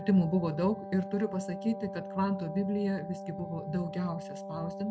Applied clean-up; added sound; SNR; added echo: none; Wind instrument, woodwind instrument; 9 dB; none.